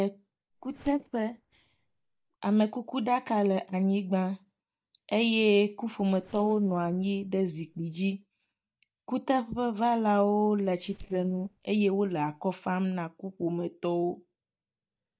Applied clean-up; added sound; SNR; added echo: neural mask model DeepFilterNet 3.